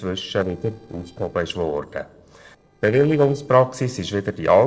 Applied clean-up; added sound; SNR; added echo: neural separator model SepFormer DNS4.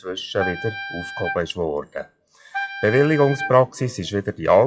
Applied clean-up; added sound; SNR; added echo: classical method WPE with log-MMSE.